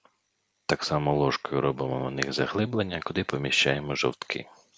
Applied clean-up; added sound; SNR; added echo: none; none; none; none.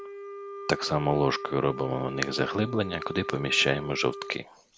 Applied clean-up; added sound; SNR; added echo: none; Wind instrument, woodwind instrument; 11 dB; none.